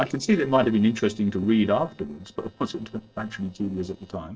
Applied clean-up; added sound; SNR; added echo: neural separator model SepFormer DNS4.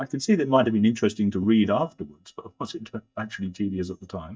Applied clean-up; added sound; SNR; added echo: neural mask model DeepFilterNet 3.